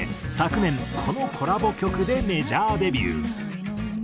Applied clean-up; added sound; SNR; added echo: none; Tap; 18 dB; none.